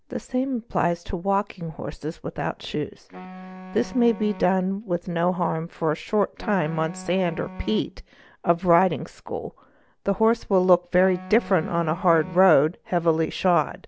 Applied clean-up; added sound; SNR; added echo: none; Wind instrument, woodwind instrument; 17 dB; none.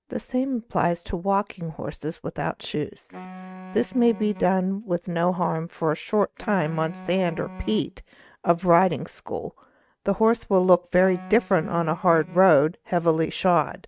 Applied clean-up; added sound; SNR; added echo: neural mask model RNNoise.